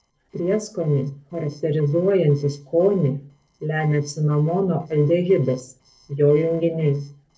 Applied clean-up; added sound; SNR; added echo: neural separator model SepFormer DNS4.